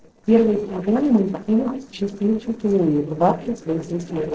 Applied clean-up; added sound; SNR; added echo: neural separator model SepFormer DNS4.